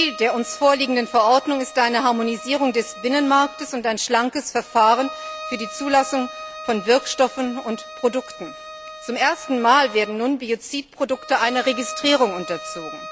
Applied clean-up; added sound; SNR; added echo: none; Bowed string instrument; 15 dB; none.